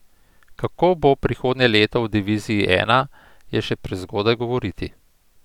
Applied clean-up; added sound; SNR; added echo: none; none; none; none.